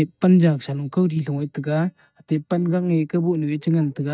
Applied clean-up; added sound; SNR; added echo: neural mask model DeepFilterNet 3.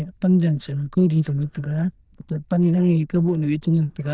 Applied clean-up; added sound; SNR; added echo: neural diffusion model UNIVERSE++.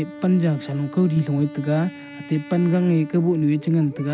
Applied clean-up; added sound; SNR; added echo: none; Wind instrument, woodwind instrument; 17 dB; none.